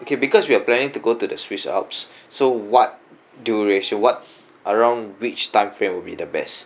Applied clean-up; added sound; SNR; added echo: none; none; none; none.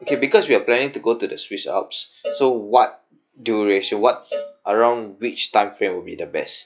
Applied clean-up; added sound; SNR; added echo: classical method log-MMSE.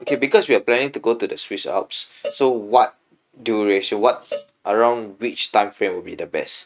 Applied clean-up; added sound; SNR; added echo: neural mask model RNNoise.